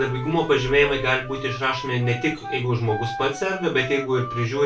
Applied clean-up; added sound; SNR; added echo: none; Wind instrument, woodwind instrument; 12 dB; reverberation time 0.2 s.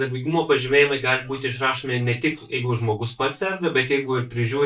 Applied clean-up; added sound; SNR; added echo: neural mask model DeepFilterNet 3.